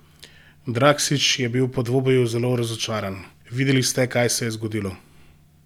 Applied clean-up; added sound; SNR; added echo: none; none; none; none.